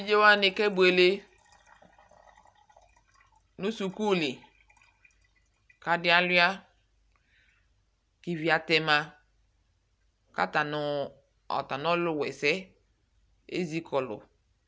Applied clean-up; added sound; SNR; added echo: none; none; none; none.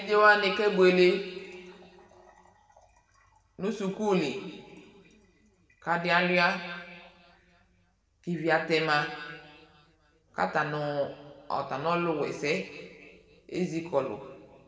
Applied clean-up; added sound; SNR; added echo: none; none; none; reverberation time 1.6 s.